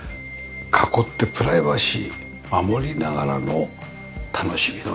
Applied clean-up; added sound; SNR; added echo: none; none; none; none.